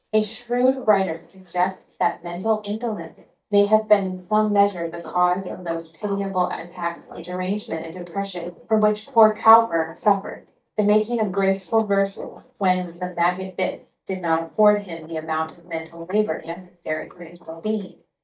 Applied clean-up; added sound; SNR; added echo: neural mask model DeepFilterNet 3.